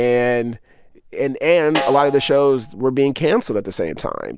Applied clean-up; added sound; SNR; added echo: none; Snare drum; 11 dB; none.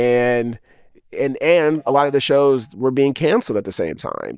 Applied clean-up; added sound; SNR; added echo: neural mask model DeepFilterNet 3.